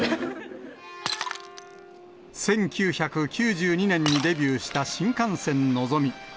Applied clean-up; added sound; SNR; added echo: none; Shatter; 13 dB; none.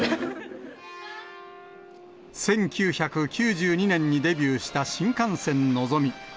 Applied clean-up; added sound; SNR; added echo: none; none; none; none.